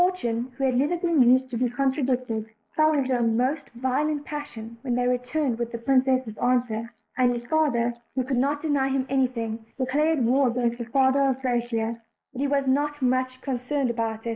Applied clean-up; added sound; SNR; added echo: neural mask model Resemble Enhance denoiser.